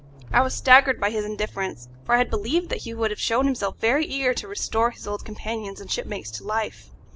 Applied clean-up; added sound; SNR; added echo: none; Accelerating, revving, vroom; 17 dB; none.